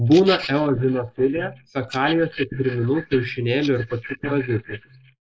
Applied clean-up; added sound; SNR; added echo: neural mask model Resemble Enhance denoiser.